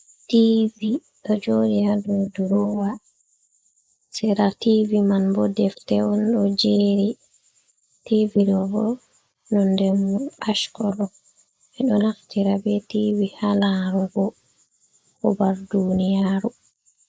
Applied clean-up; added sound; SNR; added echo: neural mask model Resemble Enhance denoiser.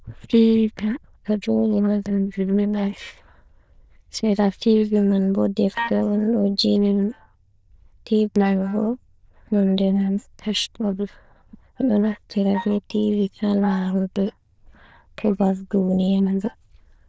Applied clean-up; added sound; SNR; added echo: neural diffusion model UNIVERSE++.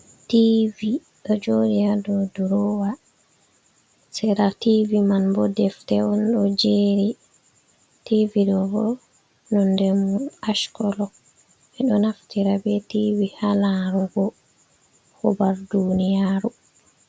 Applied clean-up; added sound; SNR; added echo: none; none; none; none.